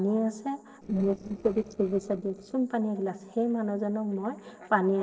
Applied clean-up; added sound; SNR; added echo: neural separator model SepFormer DNS4.